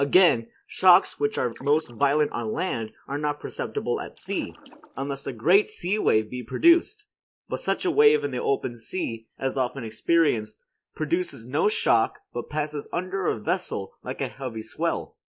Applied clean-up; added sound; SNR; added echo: neural mask model Resemble Enhance denoiser.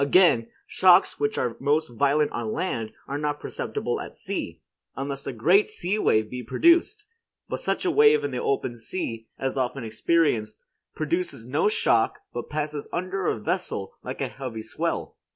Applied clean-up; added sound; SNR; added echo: none; none; none; none.